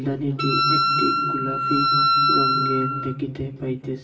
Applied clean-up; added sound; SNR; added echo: none; Wind instrument, woodwind instrument; -5 dB; reverberation time 2.4 s.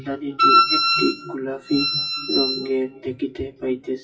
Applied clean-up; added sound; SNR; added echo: classical method WPE with log-MMSE.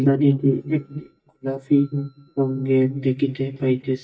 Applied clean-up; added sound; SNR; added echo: neural mask model DeepFilterNet 3.